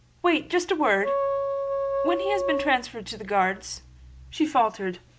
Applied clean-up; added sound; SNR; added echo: none; Wind instrument, woodwind instrument; 1 dB; none.